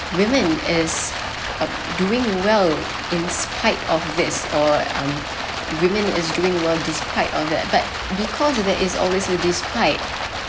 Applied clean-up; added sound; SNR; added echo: none; Stream; 5 dB; none.